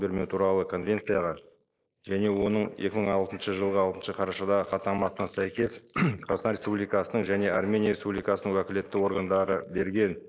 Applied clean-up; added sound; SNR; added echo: neural mask model Resemble Enhance denoiser.